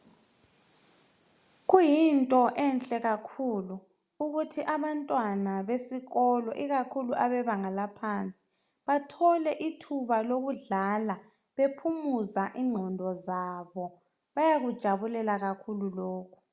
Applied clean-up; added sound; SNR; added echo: none; none; none; none.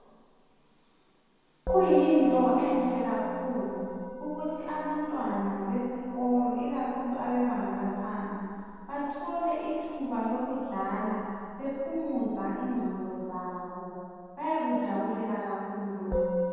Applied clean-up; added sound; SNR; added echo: none; Musical instrument; 8 dB; reverberation time 2.1 s.